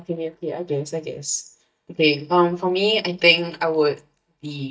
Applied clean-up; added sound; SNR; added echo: neural mask model DeepFilterNet 3.